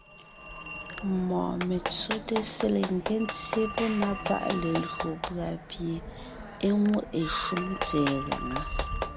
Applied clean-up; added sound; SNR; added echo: none; Telephone + Clapping; 6 dB; none.